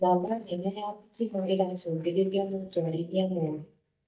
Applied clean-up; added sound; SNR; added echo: neural mask model DeepFilterNet 3.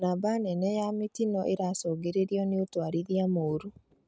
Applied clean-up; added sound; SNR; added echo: none; none; none; none.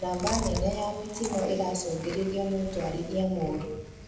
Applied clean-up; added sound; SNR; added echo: none; Chewing, mastication; 8 dB; reverberation time 1.0 s.